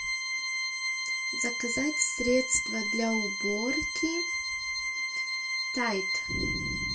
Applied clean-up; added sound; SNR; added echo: none; Organ; -1 dB; reverberation time 0.2 s.